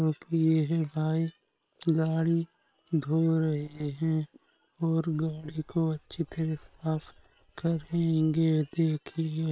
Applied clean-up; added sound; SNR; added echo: neural separator model SepFormer WHAM!.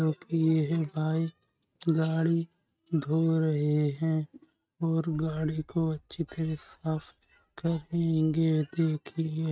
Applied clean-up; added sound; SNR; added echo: neural mask model RNNoise.